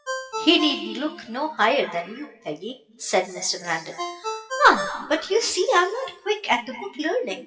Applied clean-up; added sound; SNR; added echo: classical method WPE with log-MMSE.